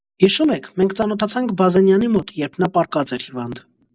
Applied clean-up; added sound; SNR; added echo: none; none; none; none.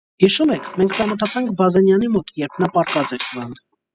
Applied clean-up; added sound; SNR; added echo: classical method spectral subtraction.